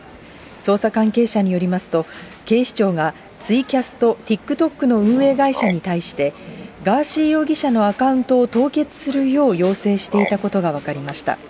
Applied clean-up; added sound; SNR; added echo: none; Frog; 14 dB; none.